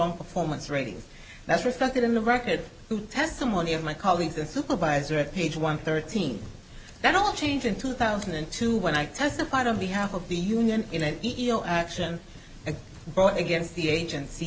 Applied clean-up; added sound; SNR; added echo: none; none; none; none.